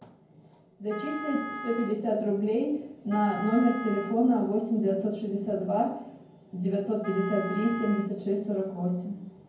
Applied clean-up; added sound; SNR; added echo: none; Wind instrument, woodwind instrument; 12 dB; reverberation time 0.9 s.